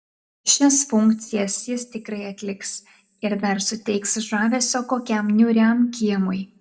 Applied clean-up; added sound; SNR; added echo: none; none; none; reverberation time 0.4 s.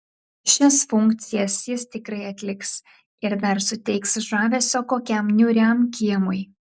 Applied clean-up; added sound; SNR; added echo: none; none; none; none.